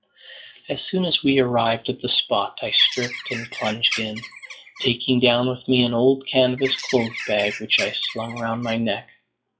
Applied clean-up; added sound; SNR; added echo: classical method log-MMSE.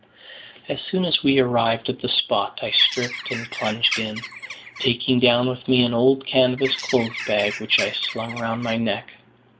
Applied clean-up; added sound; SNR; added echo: none; Bird; 10 dB; none.